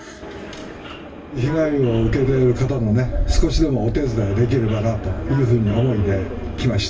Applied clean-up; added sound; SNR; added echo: none; Subway, metro, underground; 13 dB; reverberation time 0.2 s.